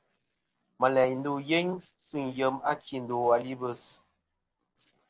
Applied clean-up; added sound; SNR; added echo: neural separator model SepFormer DNS4.